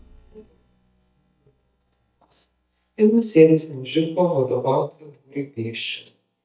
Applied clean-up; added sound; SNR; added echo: neural mask model DeepFilterNet 3.